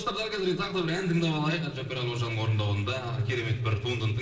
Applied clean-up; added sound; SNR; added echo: neural separator model SepFormer DNS4.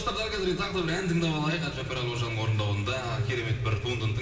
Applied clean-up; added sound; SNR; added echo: none; Guitar; 20 dB; reverberation time 2.4 s.